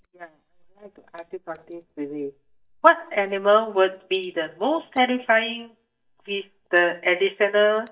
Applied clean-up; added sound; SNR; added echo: neural mask model DeepFilterNet 3.